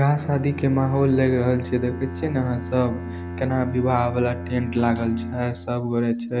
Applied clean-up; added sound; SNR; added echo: none; Bowed string instrument; 10 dB; none.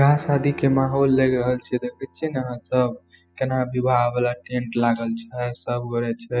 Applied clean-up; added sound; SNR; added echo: classical method spectral subtraction.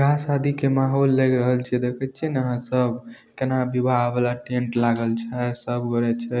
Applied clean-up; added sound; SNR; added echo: none; none; none; none.